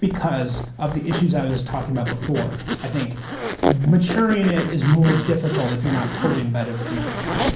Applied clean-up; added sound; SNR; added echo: none; Zipper (clothing); 6 dB; reverberation time 0.6 s.